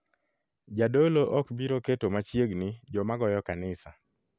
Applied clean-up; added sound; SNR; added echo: none; none; none; none.